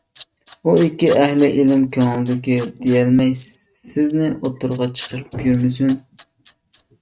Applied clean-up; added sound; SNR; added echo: neural mask model RNNoise.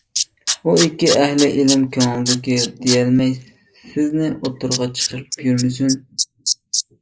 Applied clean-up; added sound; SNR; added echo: neural mask model Resemble Enhance denoiser.